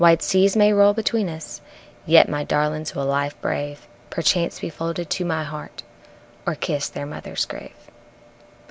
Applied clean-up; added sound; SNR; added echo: none; none; none; none.